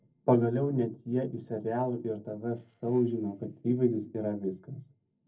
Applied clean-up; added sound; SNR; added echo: neural separator model SepFormer DNS4.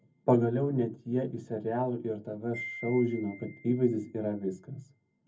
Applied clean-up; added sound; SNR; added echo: none; Wind chime; 19 dB; reverberation time 0.3 s.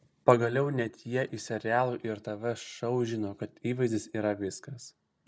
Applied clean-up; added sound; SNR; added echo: none; none; none; none.